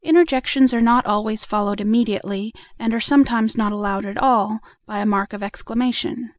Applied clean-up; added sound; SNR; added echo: none; none; none; none.